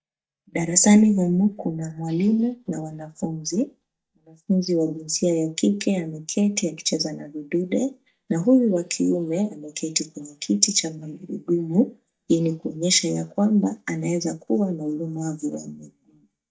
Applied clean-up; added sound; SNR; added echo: neural mask model DeepFilterNet 3.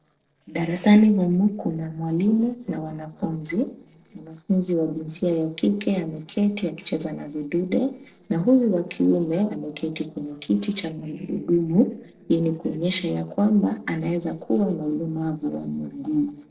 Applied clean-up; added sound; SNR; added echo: neural separator model SepFormer DNS4.